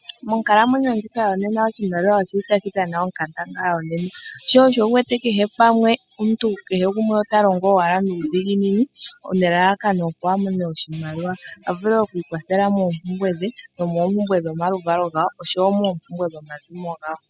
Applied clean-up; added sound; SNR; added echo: classical method spectral subtraction.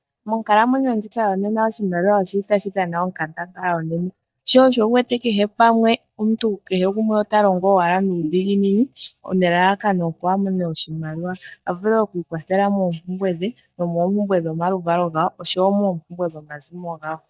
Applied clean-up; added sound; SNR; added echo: neural mask model DeepFilterNet 3.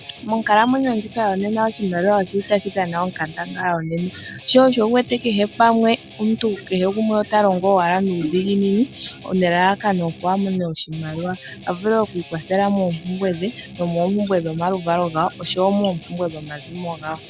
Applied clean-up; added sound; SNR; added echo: none; Guitar; 20 dB; none.